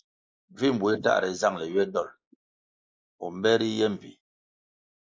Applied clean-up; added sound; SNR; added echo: neural mask model Resemble Enhance denoiser.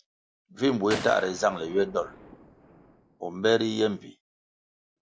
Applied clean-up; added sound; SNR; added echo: none; Gunshot, gunfire; 14 dB; none.